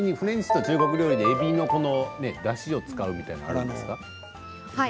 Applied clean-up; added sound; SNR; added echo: none; Ringtone; 1 dB; none.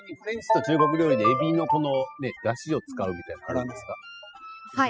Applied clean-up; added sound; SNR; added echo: classical method spectral subtraction.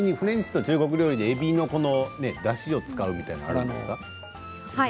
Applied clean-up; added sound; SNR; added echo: none; none; none; none.